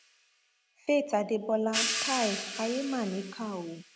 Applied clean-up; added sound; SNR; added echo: none; Hi-hat; 6 dB; none.